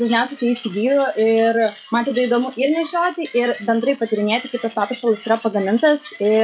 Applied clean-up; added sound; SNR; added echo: classical method log-MMSE.